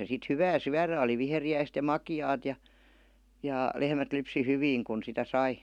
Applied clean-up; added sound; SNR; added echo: none; none; none; none.